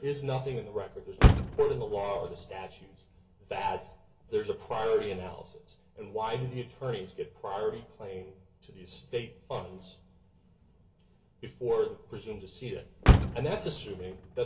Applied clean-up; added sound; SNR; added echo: none; Motor vehicle (road); -2 dB; reverberation time 0.2 s.